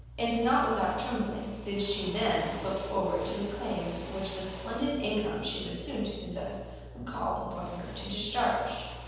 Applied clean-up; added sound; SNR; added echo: none; Drill; 17 dB; reverberation time 1.2 s.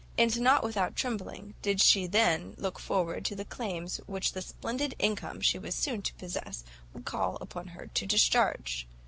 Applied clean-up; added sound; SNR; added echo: none; none; none; none.